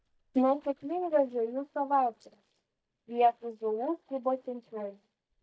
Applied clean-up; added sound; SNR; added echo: neural mask model DeepFilterNet 3.